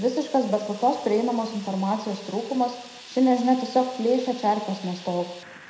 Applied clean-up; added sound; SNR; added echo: none; Fire; 20 dB; reverberation time 0.7 s.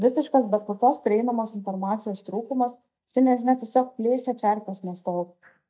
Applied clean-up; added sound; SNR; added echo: neural mask model DeepFilterNet 3.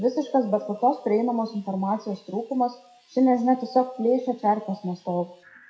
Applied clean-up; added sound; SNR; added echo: classical method WPE with log-MMSE.